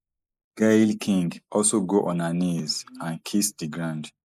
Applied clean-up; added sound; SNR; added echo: neural mask model Resemble Enhance denoiser.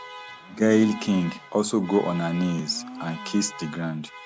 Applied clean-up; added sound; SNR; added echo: none; Alarm + Domestic sounds, home sounds; 15 dB; none.